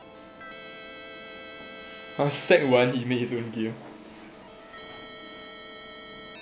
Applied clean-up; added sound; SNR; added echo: none; Keyboard (musical); 14 dB; none.